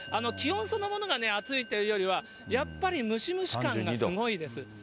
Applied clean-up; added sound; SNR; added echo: none; Musical instrument; 19 dB; none.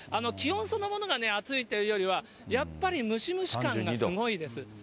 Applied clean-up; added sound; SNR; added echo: none; none; none; none.